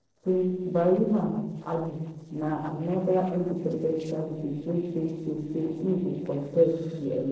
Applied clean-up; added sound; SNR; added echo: neural separator model SepFormer DNS4.